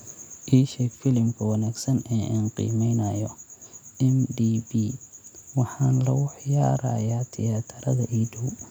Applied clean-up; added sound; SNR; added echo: none; none; none; none.